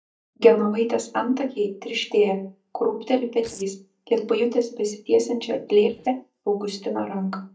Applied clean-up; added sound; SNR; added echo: neural mask model DeepFilterNet 3.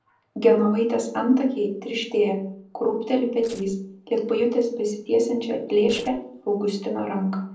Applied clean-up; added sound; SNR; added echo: neural separator model SepFormer DNS4.